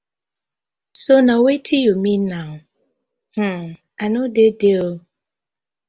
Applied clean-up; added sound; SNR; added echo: none; none; none; none.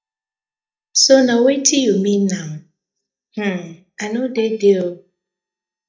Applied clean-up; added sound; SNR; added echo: neural mask model DeepFilterNet 3.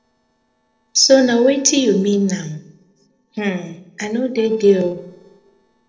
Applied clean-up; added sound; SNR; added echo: neural separator model SepFormer DNS4.